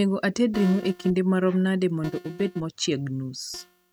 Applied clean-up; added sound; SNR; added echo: neural mask model RNNoise.